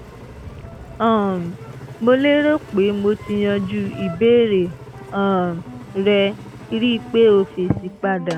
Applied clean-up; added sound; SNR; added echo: none; Engine; 16 dB; none.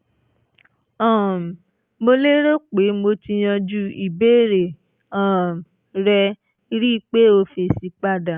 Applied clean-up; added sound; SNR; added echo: none; none; none; none.